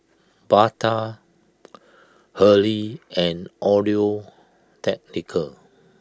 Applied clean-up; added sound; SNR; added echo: none; none; none; none.